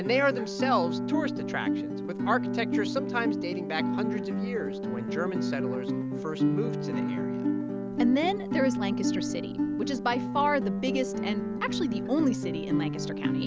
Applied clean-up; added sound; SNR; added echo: none; Guitar; -1 dB; none.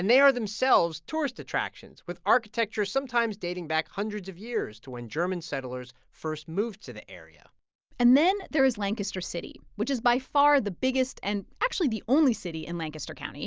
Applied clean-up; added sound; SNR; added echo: none; none; none; none.